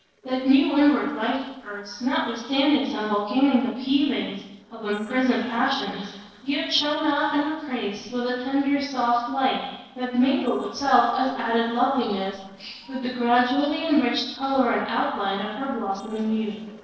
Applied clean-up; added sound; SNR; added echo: neural separator model SepFormer DNS4.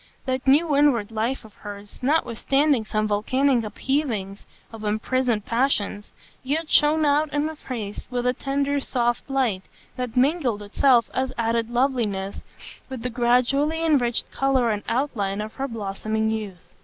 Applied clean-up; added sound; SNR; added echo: none; none; none; none.